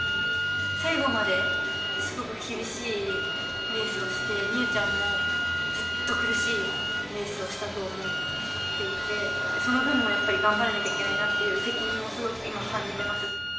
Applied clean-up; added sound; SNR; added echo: none; Wind instrument, woodwind instrument; -1 dB; reverberation time 0.5 s.